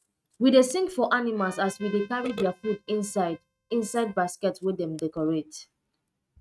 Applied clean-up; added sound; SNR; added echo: neural mask model RNNoise.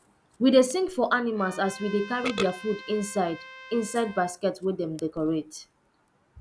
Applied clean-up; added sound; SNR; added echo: none; Trumpet + Burping, eructation; 15 dB; none.